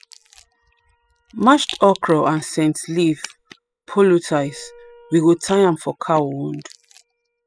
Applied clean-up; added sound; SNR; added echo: classical method spectral subtraction.